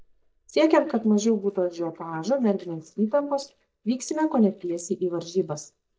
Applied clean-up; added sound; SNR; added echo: neural mask model DeepFilterNet 3.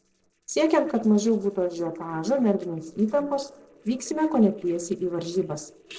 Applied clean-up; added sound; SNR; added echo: neural separator model SepFormer DNS4.